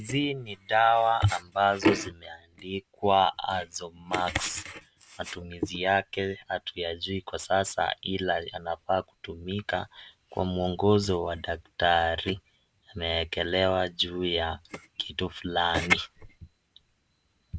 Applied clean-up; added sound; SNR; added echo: none; none; none; none.